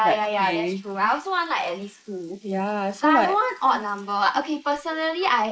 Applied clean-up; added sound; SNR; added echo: neural mask model Resemble Enhance denoiser.